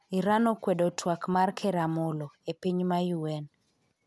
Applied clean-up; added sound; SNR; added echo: none; none; none; none.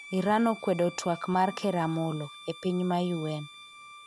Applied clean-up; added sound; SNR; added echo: none; Bowed string instrument; 18 dB; none.